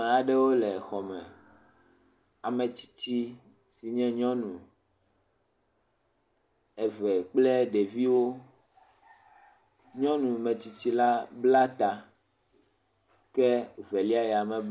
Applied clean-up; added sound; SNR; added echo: none; none; none; none.